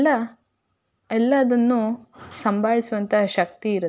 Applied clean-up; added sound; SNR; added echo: none; none; none; none.